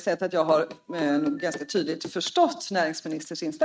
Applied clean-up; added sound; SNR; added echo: neural mask model RNNoise.